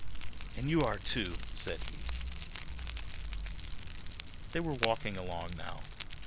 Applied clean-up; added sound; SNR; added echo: none; Fire; -2 dB; none.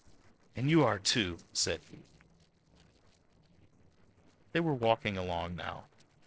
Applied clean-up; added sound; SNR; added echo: neural separator model SepFormer DNS4.